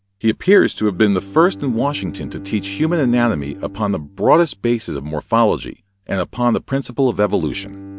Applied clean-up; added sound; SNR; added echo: none; Bowed string instrument; 17 dB; none.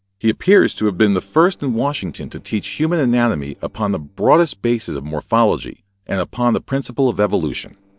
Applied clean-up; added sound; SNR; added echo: neural separator model SepFormer DNS4.